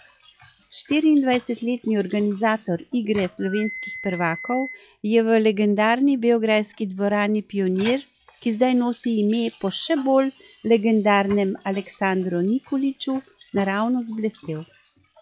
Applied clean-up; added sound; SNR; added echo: classical method log-MMSE.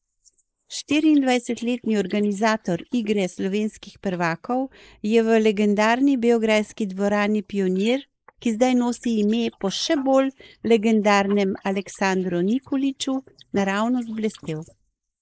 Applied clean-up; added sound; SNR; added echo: neural mask model Resemble Enhance denoiser.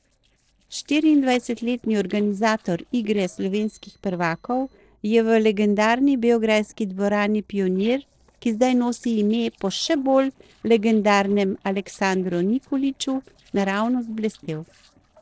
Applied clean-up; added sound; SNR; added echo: neural separator model SepFormer DNS4.